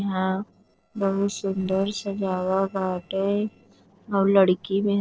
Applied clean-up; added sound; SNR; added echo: neural separator model SepFormer DNS4.